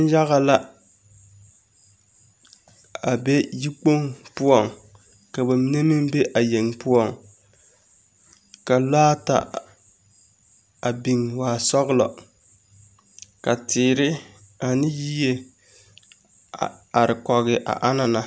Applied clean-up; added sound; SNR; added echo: none; none; none; none.